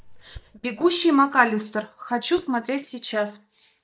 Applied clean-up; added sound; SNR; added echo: neural mask model DeepFilterNet 3.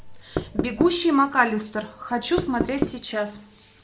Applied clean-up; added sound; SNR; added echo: none; Knock; 2 dB; none.